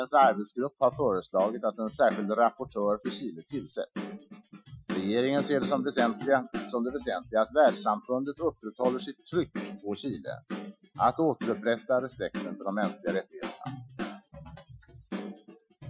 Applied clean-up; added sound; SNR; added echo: classical method Wiener filter.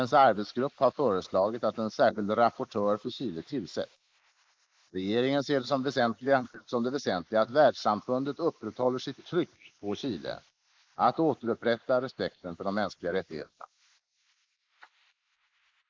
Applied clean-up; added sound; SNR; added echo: neural mask model Resemble Enhance denoiser.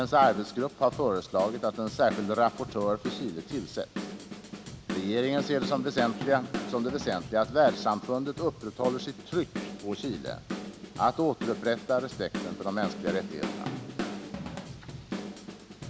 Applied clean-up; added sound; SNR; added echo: none; Drum / Drum kit; 8 dB; none.